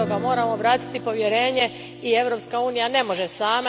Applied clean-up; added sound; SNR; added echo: none; Guitar; 12 dB; none.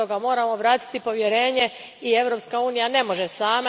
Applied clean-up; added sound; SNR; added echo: none; none; none; none.